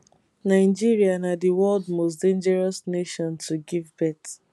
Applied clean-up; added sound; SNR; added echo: none; none; none; none.